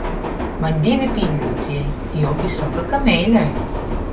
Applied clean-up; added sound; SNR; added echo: none; Subway, metro, underground; 3 dB; reverberation time 0.2 s.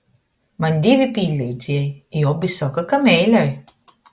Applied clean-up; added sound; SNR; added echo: none; none; none; none.